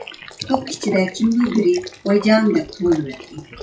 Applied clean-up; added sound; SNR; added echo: classical method WPE with log-MMSE.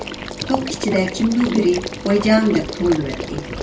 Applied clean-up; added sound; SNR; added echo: none; Water / Liquid; 8 dB; reverberation time 0.3 s.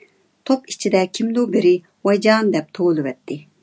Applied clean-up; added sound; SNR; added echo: none; none; none; none.